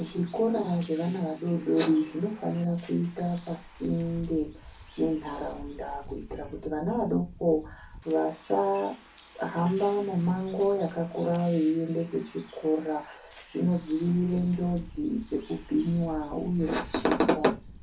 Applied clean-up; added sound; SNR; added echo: none; Bus; 19 dB; reverberation time 0.3 s.